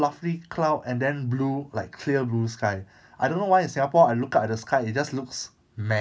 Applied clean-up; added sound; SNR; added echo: none; none; none; none.